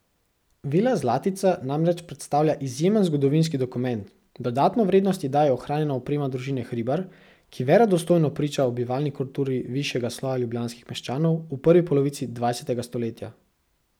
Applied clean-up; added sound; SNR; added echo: none; none; none; none.